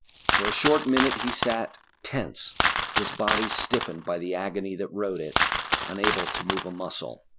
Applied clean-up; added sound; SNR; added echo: none; Coin (dropping); -4 dB; none.